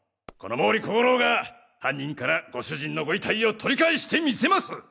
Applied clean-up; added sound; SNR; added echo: none; none; none; none.